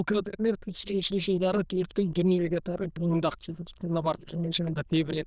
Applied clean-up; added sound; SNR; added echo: neural diffusion model UNIVERSE++.